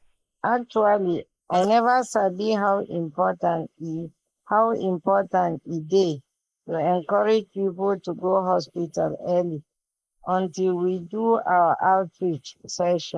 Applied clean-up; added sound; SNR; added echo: neural mask model Resemble Enhance denoiser.